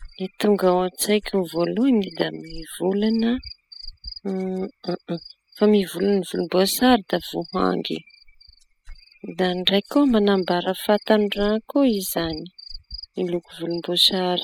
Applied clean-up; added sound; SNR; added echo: classical method spectral subtraction.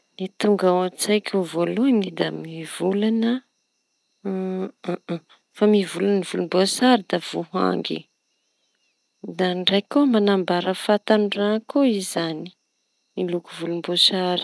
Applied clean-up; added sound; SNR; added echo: none; none; none; none.